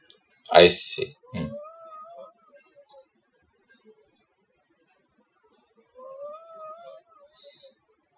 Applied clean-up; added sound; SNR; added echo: classical method Wiener filter.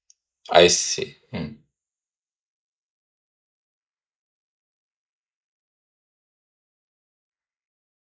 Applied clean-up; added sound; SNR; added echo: neural mask model Resemble Enhance denoiser.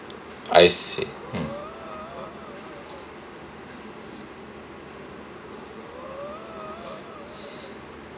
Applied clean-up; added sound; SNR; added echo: none; Breathing; 15 dB; none.